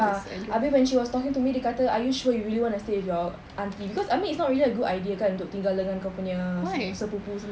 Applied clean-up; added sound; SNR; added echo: none; none; none; none.